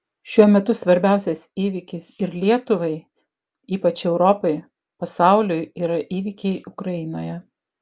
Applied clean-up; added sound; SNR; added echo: none; none; none; none.